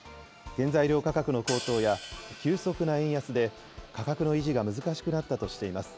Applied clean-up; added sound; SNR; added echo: none; Hi-hat; 14 dB; none.